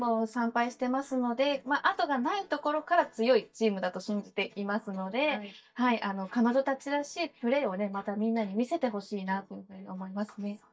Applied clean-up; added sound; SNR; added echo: neural mask model DeepFilterNet 3.